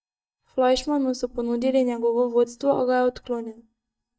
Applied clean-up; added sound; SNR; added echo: neural mask model DeepFilterNet 3.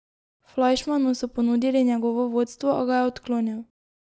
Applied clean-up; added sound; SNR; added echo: none; none; none; none.